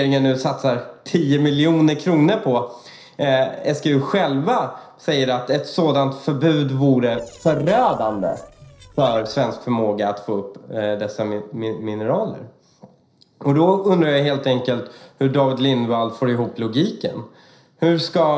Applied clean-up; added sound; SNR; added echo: neural separator model SepFormer DNS4.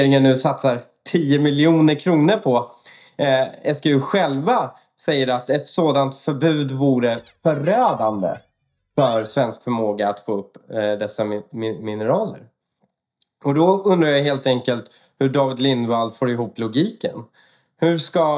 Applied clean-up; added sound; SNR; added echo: neural mask model DeepFilterNet 3.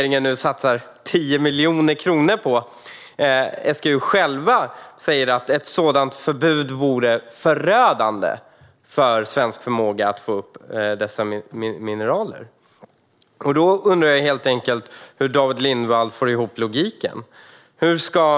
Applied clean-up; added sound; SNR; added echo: none; none; none; none.